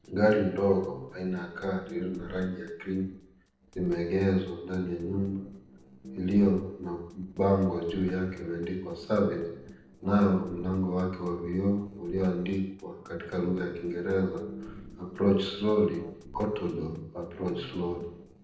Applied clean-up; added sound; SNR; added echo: neural separator model SepFormer DNS4.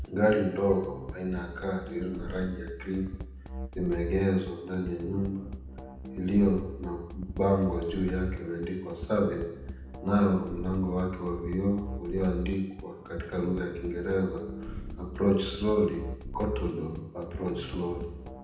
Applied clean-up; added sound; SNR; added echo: none; Drum kit; 10 dB; reverberation time 0.8 s.